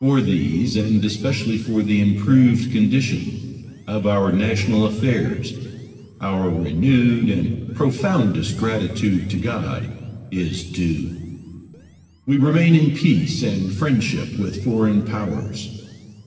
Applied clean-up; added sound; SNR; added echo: neural separator model SepFormer DNS4.